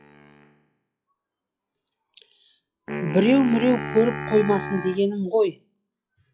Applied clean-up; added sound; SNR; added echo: classical method log-MMSE.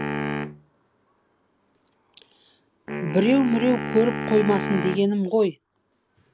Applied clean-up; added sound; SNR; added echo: none; Wind instrument, woodwind instrument; 7 dB; none.